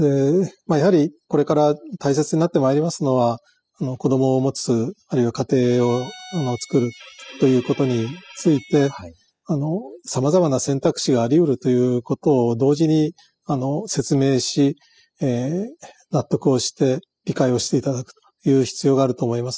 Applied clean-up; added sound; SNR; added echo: classical method spectral subtraction.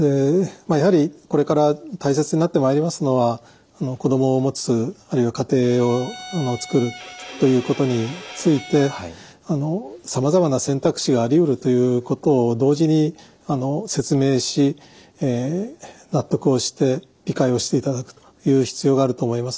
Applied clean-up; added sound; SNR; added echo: none; Bowed string instrument; 16 dB; none.